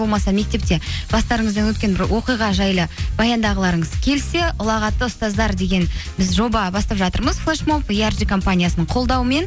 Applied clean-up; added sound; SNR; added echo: none; none; none; none.